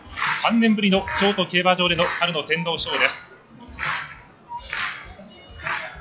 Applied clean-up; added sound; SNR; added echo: classical method log-MMSE.